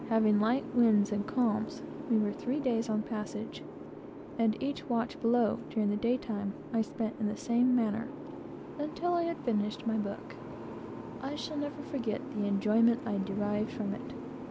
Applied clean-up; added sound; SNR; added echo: none; Boat, Water vehicle; 10 dB; none.